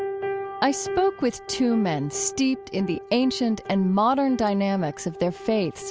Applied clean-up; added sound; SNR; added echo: none; none; none; none.